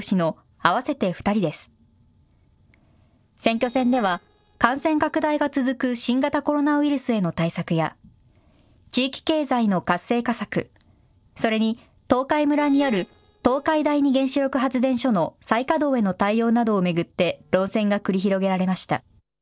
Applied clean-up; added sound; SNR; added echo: neural separator model SepFormer DNS4.